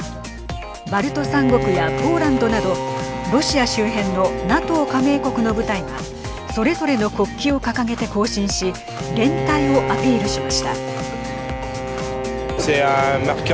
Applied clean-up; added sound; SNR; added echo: none; Bowed string instrument; 6 dB; none.